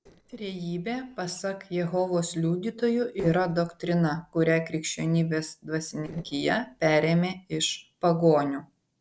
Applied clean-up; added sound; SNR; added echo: neural separator model SepFormer DNS4.